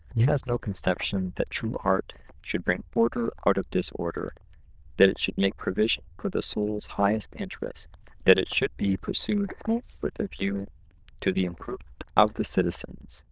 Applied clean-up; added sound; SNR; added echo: neural diffusion model UNIVERSE++.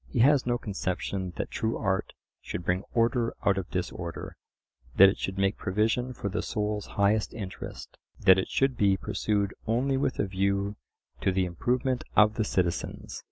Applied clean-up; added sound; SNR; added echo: none; none; none; none.